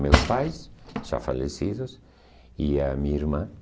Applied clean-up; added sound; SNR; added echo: none; Cutlery, silverware / Drawer open or close; -3 dB; none.